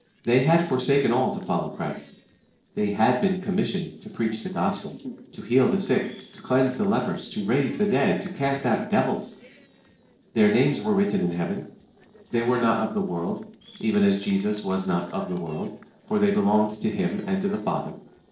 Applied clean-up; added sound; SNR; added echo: neural separator model SepFormer DNS4.